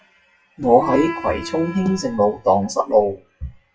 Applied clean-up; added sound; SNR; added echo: classical method WPE with log-MMSE.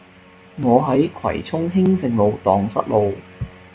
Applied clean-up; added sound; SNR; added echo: none; none; none; none.